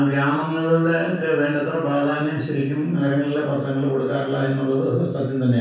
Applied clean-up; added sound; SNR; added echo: none; none; none; reverberation time 0.7 s.